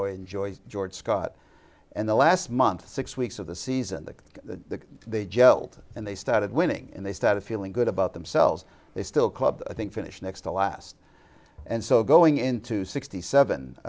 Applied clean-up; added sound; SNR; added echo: none; none; none; none.